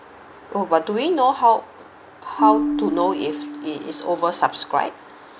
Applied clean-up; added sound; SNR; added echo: none; Marimba, xylophone; 7 dB; none.